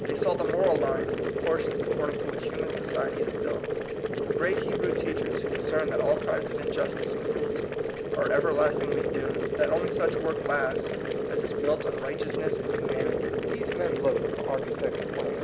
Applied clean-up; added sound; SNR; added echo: none; Boiling; -3 dB; none.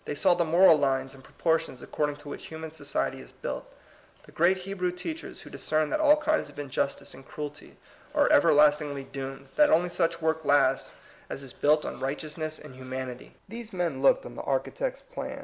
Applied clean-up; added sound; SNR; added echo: none; none; none; none.